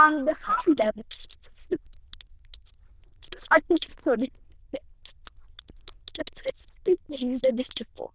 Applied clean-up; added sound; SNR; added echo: neural diffusion model UNIVERSE++.